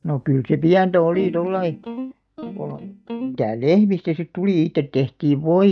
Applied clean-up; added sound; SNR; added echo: neural mask model DeepFilterNet 3.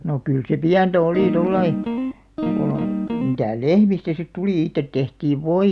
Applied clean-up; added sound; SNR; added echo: none; Guitar; 3 dB; none.